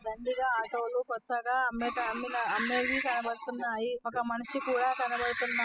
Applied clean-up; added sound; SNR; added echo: classical method spectral subtraction.